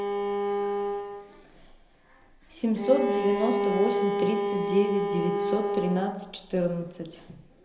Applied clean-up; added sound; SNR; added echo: none; Bowed string instrument; 0 dB; reverberation time 0.7 s.